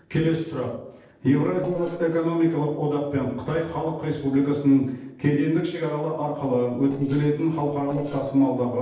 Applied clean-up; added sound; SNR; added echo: neural separator model SepFormer DNS4.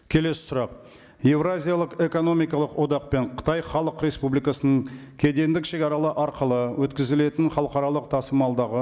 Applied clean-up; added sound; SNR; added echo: none; none; none; none.